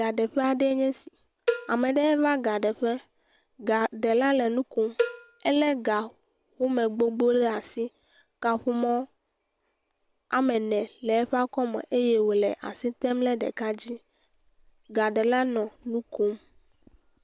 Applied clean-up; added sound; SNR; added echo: none; Cowbell; 9 dB; none.